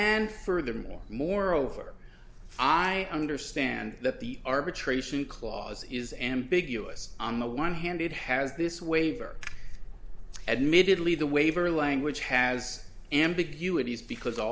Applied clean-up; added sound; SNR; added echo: none; none; none; none.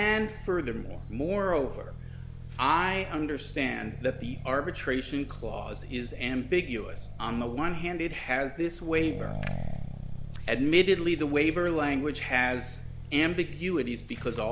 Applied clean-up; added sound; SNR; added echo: none; Accelerating, revving, vroom; 11 dB; none.